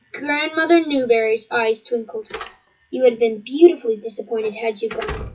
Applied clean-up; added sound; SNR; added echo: classical method WPE with log-MMSE.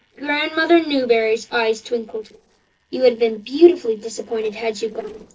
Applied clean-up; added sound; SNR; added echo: neural separator model SepFormer DNS4.